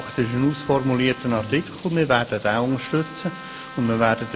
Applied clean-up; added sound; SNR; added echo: none; Trumpet + Rain; 17 dB; none.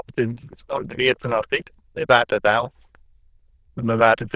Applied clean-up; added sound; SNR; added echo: neural diffusion model UNIVERSE++.